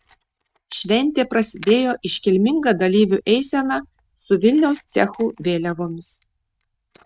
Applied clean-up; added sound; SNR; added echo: neural mask model RNNoise.